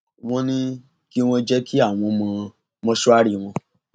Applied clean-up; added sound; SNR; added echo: none; none; none; none.